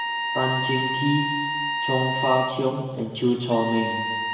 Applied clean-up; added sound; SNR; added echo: none; Bowed string instrument; 2 dB; reverberation time 1.2 s.